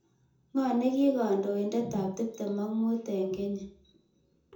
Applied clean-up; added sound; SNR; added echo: none; none; none; reverberation time 0.5 s.